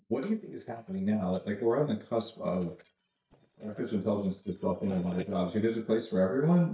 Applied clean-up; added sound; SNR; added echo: neural mask model DeepFilterNet 3.